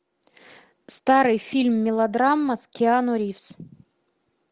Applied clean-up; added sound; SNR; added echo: none; none; none; none.